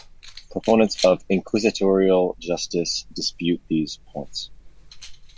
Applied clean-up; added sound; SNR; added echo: none; Keys jangling; 17 dB; none.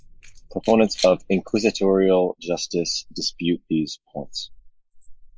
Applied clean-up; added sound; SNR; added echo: neural mask model Resemble Enhance denoiser.